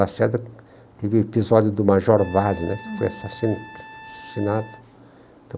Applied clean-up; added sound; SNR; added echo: none; Trumpet; 19 dB; none.